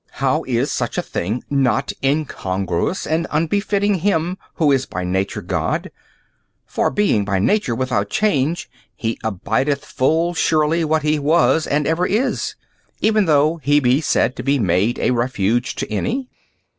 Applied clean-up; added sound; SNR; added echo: none; none; none; none.